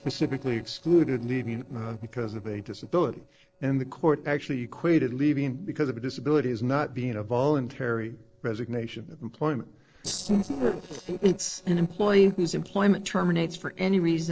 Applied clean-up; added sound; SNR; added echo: neural separator model SepFormer DNS4.